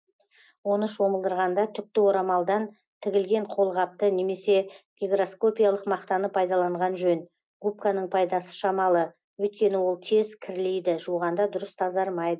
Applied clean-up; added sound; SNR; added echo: none; none; none; none.